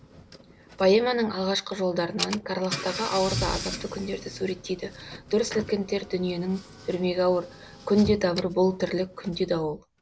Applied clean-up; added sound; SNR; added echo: none; Engine / Car; 12 dB; none.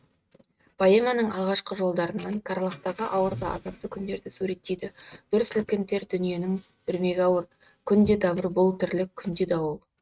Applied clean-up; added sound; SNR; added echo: neural mask model RNNoise.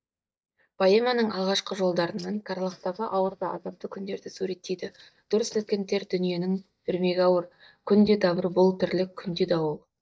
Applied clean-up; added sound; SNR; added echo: neural mask model DeepFilterNet 3.